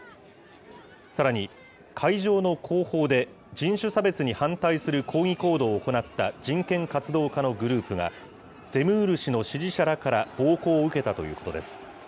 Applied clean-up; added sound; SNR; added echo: none; none; none; none.